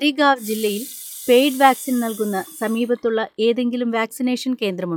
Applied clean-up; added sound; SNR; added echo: classical method log-MMSE.